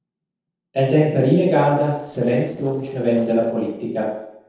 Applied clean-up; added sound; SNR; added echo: neural separator model SepFormer DNS4.